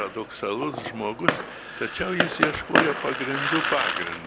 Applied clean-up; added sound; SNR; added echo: none; Fireworks; -2 dB; none.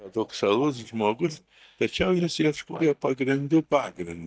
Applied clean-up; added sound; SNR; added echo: neural mask model DeepFilterNet 3.